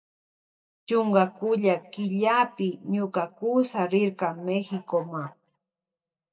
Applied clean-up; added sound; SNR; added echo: neural mask model DeepFilterNet 3.